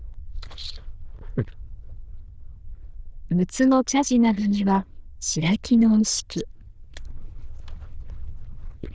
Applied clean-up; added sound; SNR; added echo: neural diffusion model UNIVERSE++.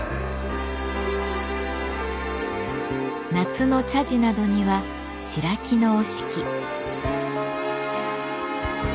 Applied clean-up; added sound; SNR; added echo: none; none; none; none.